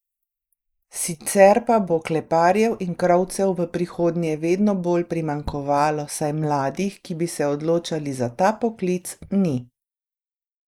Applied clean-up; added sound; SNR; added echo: neural mask model Resemble Enhance denoiser.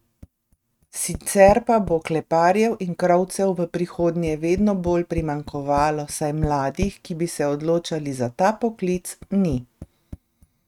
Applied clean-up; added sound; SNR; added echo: neural mask model RNNoise.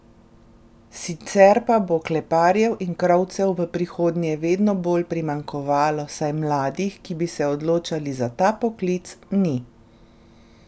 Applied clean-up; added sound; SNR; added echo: none; none; none; none.